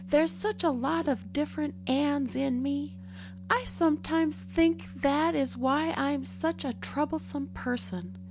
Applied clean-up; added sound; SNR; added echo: none; Organ; 14 dB; none.